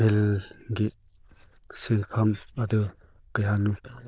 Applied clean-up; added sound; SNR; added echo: neural diffusion model UNIVERSE++.